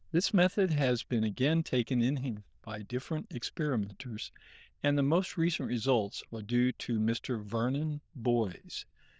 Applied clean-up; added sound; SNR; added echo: neural diffusion model UNIVERSE++.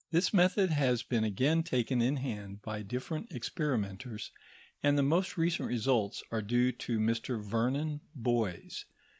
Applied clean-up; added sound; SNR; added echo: neural mask model Resemble Enhance denoiser.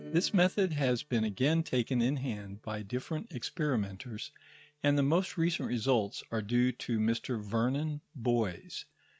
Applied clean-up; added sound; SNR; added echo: neural mask model RNNoise.